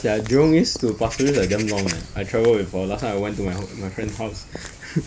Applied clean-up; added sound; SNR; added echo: none; Walk, footsteps / Bird vocalization, bird call, bird song; 14 dB; none.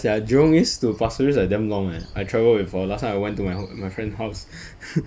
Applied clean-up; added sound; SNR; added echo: none; none; none; none.